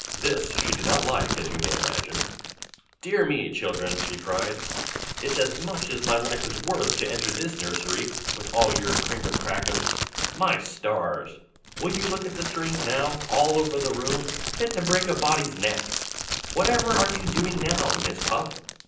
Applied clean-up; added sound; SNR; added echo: none; Crackle; 2 dB; reverberation time 0.6 s.